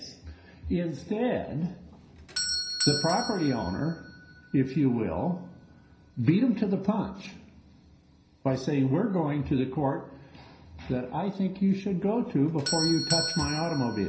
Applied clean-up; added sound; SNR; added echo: none; Doorbell; 9 dB; reverberation time 0.5 s.